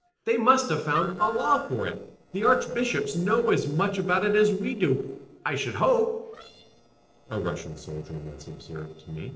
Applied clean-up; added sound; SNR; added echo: neural separator model SepFormer DNS4.